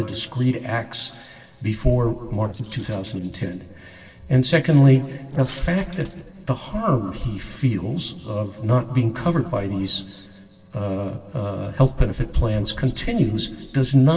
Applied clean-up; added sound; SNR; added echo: neural separator model SepFormer DNS4.